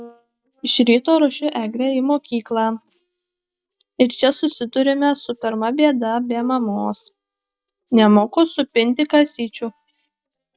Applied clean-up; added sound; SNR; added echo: neural mask model DeepFilterNet 3.